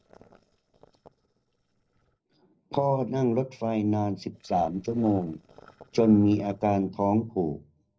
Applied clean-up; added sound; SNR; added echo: neural separator model SepFormer DNS4.